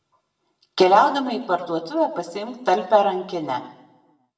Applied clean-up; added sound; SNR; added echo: none; none; none; reverberation time 0.8 s.